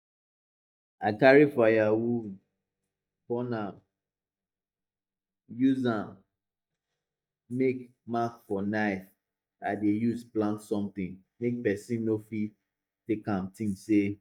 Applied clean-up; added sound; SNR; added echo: neural mask model DeepFilterNet 3.